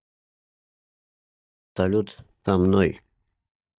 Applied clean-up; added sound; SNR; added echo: neural mask model DeepFilterNet 3.